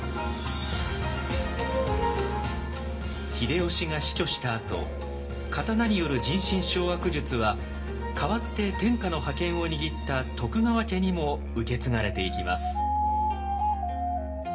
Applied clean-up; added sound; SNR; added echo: none; Musical instrument; 5 dB; reverberation time 0.3 s.